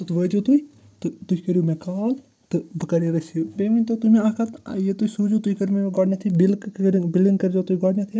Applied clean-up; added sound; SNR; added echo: none; none; none; none.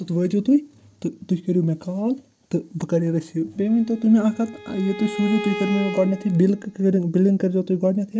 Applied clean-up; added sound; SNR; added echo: none; Bowed string instrument; 12 dB; none.